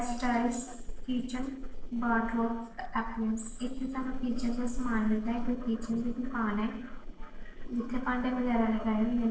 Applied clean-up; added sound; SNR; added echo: neural separator model SepFormer DNS4.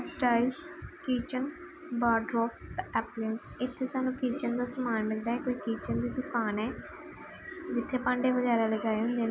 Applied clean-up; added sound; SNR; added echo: none; none; none; none.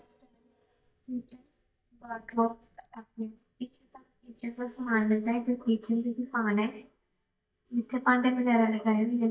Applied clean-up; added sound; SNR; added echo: neural mask model DeepFilterNet 3.